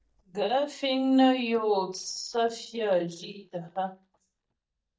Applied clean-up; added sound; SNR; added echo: neural mask model DeepFilterNet 3.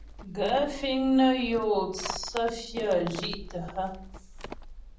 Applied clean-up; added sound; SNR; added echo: none; Livestock, farm animals, working animals; 13 dB; reverberation time 0.6 s.